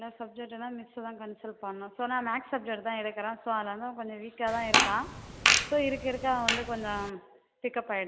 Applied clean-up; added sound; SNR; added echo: none; Fart; -4 dB; none.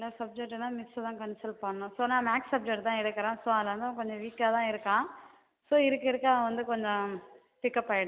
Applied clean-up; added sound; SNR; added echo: none; none; none; none.